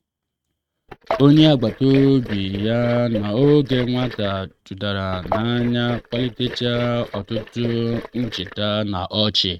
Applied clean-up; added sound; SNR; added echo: neural mask model RNNoise.